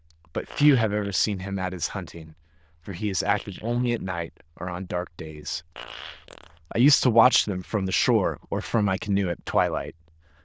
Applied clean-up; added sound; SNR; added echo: neural diffusion model UNIVERSE++.